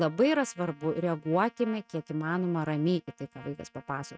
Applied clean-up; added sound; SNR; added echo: neural mask model RNNoise.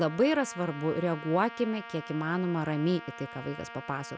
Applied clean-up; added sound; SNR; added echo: none; Trumpet; 14 dB; none.